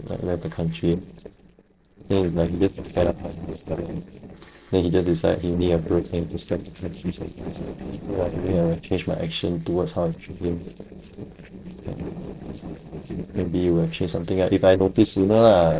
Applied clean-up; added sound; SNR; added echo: neural separator model SepFormer DNS4.